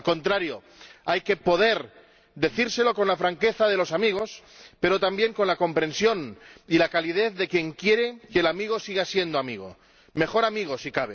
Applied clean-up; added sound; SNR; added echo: none; none; none; none.